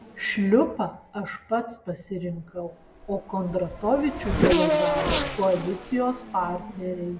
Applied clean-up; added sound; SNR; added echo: none; Race car, auto racing / Accelerating, revving, vroom; 3 dB; none.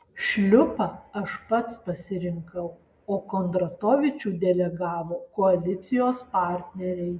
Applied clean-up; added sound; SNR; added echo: none; none; none; none.